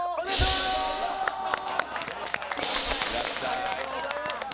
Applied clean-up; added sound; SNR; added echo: none; Hiss / Breathing; 4 dB; none.